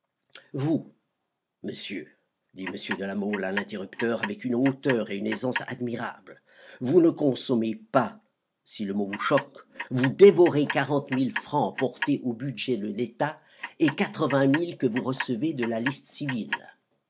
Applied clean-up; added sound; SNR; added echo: none; Clock; 11 dB; none.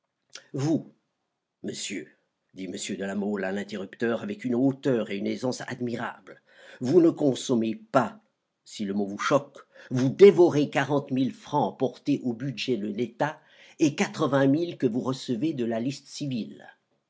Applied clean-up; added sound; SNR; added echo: none; none; none; none.